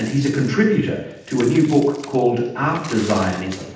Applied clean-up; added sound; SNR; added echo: none; Coin (dropping); 19 dB; reverberation time 0.8 s.